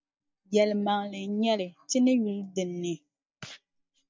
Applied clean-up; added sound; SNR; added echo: neural mask model DeepFilterNet 3.